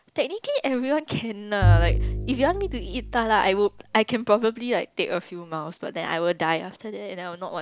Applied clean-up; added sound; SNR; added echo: none; Bowed string instrument; 0 dB; none.